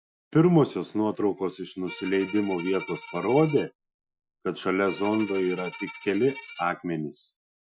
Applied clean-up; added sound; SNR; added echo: classical method Wiener filter.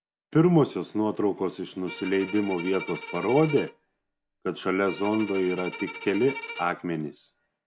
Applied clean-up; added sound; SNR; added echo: none; Bowed string instrument; 13 dB; none.